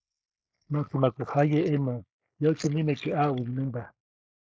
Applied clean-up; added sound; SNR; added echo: neural mask model Resemble Enhance denoiser.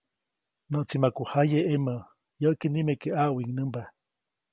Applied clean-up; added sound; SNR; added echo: none; none; none; none.